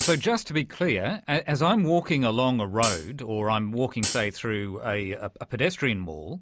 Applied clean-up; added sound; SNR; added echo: none; Hi-hat; 6 dB; none.